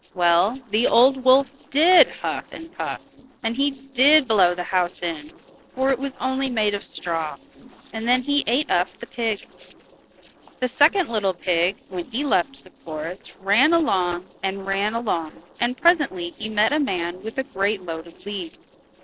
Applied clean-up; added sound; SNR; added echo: neural separator model SepFormer DNS4.